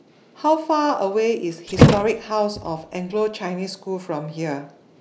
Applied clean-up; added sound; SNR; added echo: none; Thump, thud; -4 dB; none.